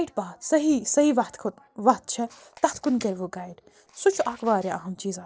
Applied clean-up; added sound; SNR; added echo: neural separator model SepFormer DNS4.